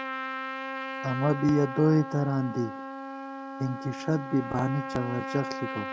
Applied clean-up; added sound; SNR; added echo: none; Trumpet; 7 dB; none.